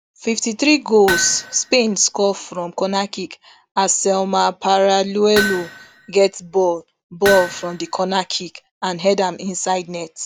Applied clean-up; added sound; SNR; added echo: none; Hammer; 8 dB; none.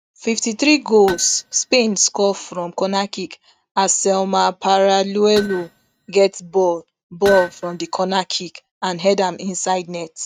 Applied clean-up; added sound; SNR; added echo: neural mask model RNNoise.